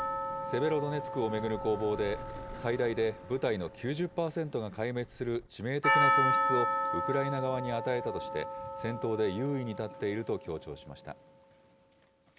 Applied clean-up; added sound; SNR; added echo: none; Percussion; 1 dB; none.